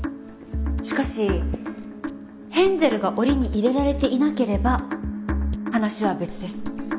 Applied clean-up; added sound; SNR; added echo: none; none; none; none.